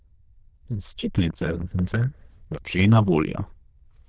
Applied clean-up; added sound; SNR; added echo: neural diffusion model UNIVERSE++.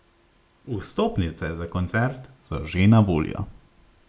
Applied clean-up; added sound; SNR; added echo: none; none; none; none.